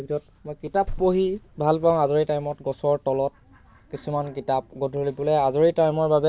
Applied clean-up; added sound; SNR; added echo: none; none; none; none.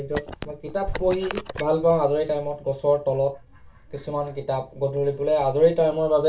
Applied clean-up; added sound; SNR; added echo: none; Telephone; 12 dB; reverberation time 0.3 s.